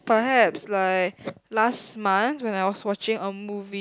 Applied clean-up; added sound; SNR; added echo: none; none; none; none.